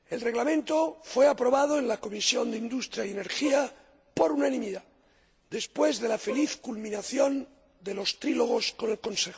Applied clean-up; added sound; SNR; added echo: none; Bowed string instrument; 13 dB; none.